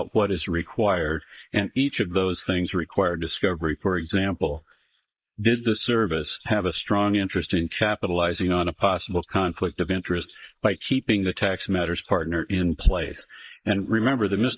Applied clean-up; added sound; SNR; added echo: neural mask model Resemble Enhance denoiser.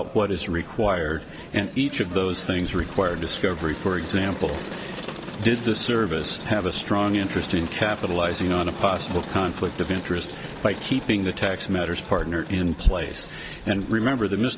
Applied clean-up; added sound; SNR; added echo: none; Crowd; 12 dB; none.